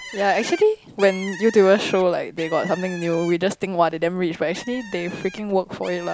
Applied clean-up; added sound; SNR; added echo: none; Bird; 17 dB; none.